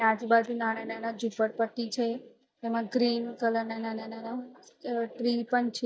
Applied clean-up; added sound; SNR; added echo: neural mask model DeepFilterNet 3.